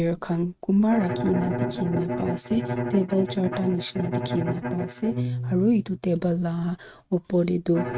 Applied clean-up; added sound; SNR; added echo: neural mask model RNNoise.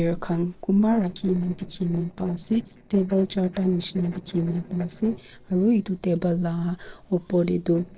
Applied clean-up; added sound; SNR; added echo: neural separator model SepFormer DNS4.